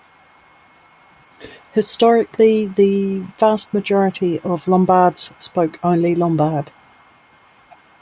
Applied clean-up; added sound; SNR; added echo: none; none; none; none.